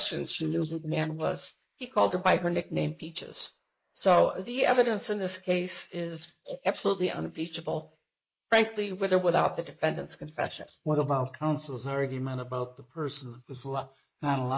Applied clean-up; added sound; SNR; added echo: neural mask model Resemble Enhance denoiser.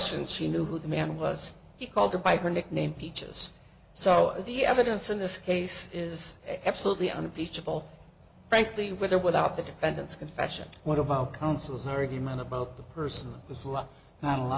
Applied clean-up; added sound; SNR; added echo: none; none; none; none.